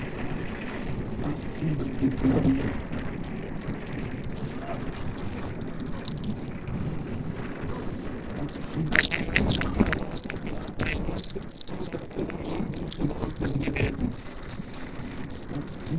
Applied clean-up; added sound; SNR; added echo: neural separator model SepFormer DNS4.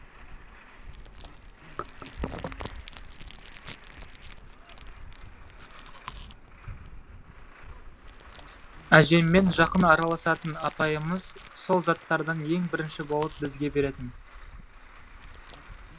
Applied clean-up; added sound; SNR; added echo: none; Truck + Chewing, mastication; 13 dB; none.